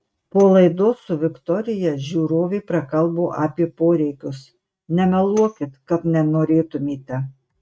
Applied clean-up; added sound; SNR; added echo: neural mask model RNNoise.